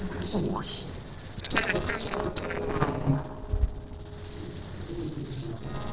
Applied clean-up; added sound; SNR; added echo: neural separator model SepFormer DNS4.